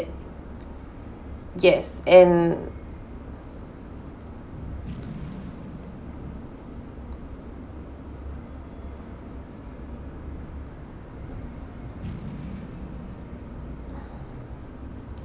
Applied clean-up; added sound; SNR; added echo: none; Boom; 19 dB; none.